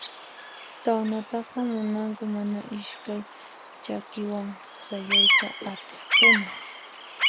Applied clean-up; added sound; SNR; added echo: none; Bird vocalization, bird call, bird song; -4 dB; none.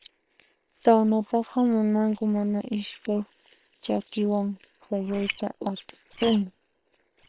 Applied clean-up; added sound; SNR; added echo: neural separator model SepFormer WHAM!.